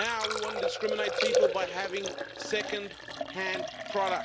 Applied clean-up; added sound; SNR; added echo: none; Liquid; -1 dB; none.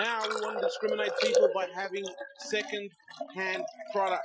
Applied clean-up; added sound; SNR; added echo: classical method Wiener filter.